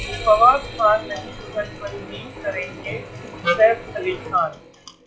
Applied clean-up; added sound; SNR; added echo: classical method log-MMSE.